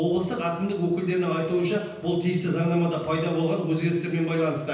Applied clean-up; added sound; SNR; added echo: none; none; none; reverberation time 0.9 s.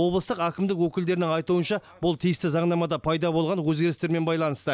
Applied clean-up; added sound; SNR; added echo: none; none; none; none.